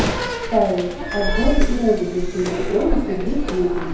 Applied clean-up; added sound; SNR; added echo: none; Slam; 0 dB; reverberation time 2.0 s.